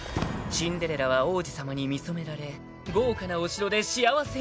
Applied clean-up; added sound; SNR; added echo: none; none; none; none.